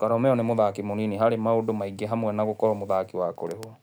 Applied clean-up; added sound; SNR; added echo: none; none; none; none.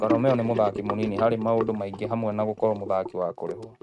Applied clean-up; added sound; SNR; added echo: neural mask model RNNoise.